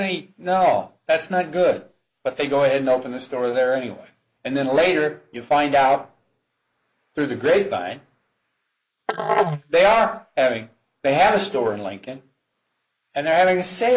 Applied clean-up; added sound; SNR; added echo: neural mask model Resemble Enhance denoiser.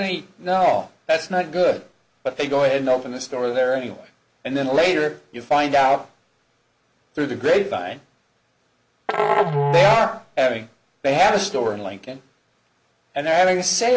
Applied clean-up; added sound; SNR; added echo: none; Musical instrument; 2 dB; none.